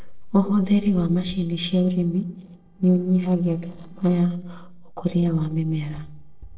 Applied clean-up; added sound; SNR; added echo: neural separator model SepFormer DNS4.